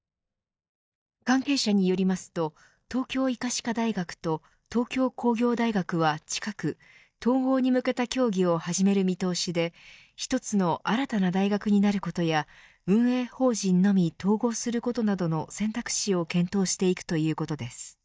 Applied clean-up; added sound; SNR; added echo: neural mask model DeepFilterNet 3.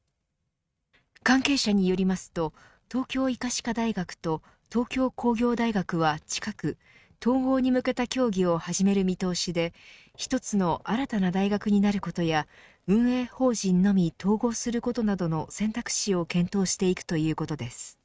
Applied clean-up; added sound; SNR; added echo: neural mask model RNNoise.